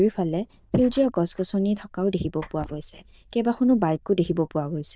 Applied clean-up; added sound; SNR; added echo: neural diffusion model UNIVERSE++.